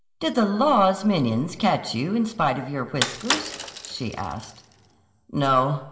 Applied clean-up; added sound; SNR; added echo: none; Bicycle; 7 dB; reverberation time 2.9 s.